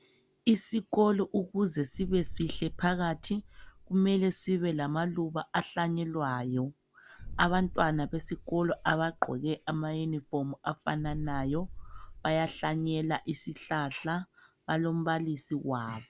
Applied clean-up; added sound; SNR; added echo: none; Boom; 12 dB; none.